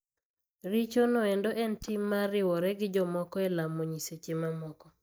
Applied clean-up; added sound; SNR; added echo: neural mask model DeepFilterNet 3.